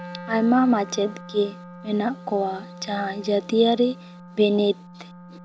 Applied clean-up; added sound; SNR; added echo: none; Wind instrument, woodwind instrument; 17 dB; none.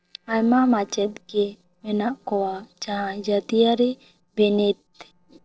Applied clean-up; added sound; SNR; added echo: neural separator model SepFormer DNS4.